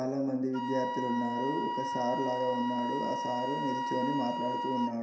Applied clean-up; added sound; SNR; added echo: none; Wind instrument, woodwind instrument; 2 dB; reverberation time 0.7 s.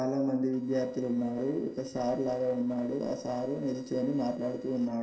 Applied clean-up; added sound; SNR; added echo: neural separator model SepFormer DNS4.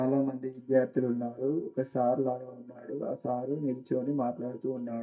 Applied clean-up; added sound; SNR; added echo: neural mask model DeepFilterNet 3.